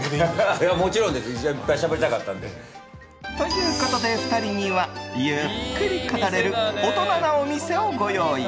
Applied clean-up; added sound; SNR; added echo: none; Organ; 19 dB; none.